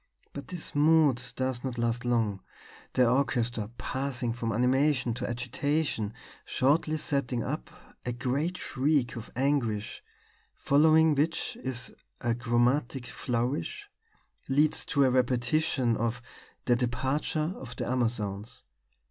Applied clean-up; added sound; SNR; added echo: none; none; none; none.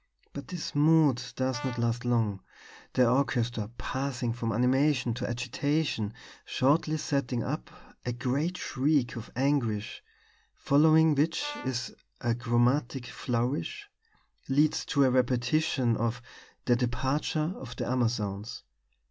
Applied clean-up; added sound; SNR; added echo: none; Brass instrument; 17 dB; none.